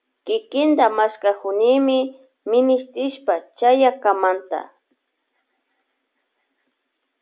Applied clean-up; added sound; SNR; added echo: none; none; none; none.